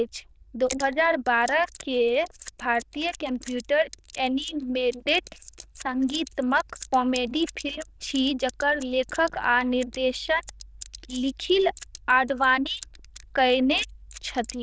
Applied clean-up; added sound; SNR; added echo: neural diffusion model UNIVERSE++.